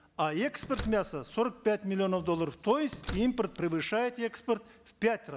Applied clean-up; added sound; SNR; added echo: none; Slam; 13 dB; none.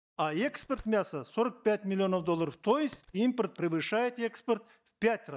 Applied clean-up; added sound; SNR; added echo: neural mask model DeepFilterNet 3.